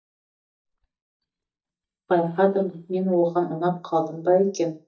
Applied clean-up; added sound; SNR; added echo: neural mask model DeepFilterNet 3.